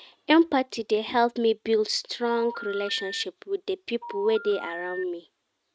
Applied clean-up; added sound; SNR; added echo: neural mask model RNNoise.